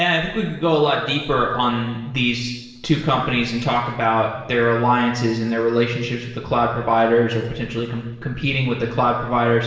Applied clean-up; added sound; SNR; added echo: none; none; none; reverberation time 1.0 s.